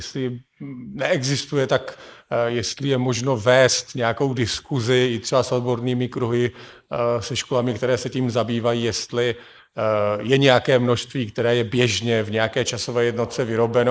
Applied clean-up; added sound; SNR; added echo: neural mask model Resemble Enhance denoiser.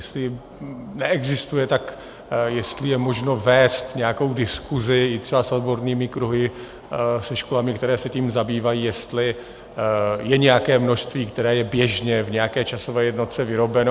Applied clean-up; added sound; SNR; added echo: none; none; none; none.